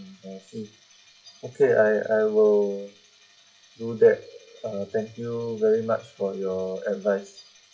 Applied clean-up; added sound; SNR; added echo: classical method WPE with log-MMSE.